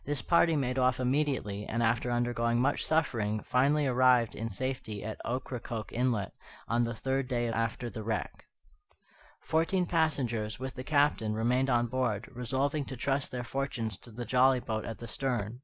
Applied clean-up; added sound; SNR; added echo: none; none; none; none.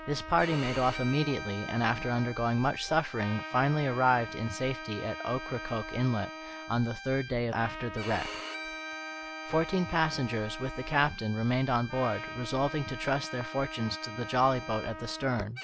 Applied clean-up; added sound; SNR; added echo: none; Trumpet + Bowed string instrument; 10 dB; none.